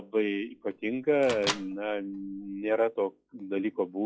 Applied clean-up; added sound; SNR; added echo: classical method log-MMSE.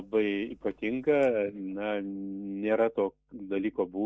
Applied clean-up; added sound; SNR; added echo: neural mask model DeepFilterNet 3.